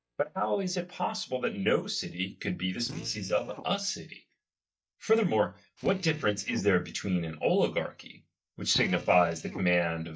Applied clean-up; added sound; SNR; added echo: neural mask model DeepFilterNet 3.